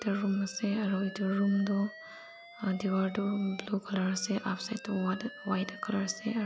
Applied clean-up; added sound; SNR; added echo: none; Alarm; 18 dB; none.